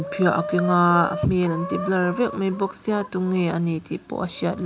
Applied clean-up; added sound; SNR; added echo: none; Chicken, rooster; 12 dB; none.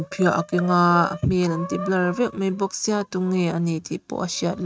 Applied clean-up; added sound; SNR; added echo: neural mask model RNNoise.